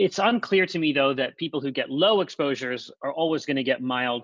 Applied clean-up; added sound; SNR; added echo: none; none; none; none.